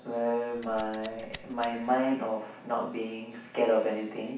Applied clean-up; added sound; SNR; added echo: none; Scissors; 16 dB; reverberation time 0.7 s.